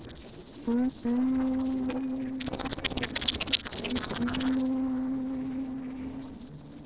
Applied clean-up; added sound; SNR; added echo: neural separator model SepFormer DNS4.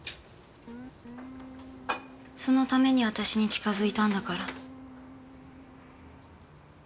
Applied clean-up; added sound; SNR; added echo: none; Guitar; 17 dB; none.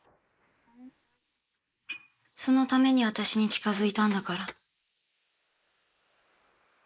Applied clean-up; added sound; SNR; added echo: neural mask model Resemble Enhance denoiser.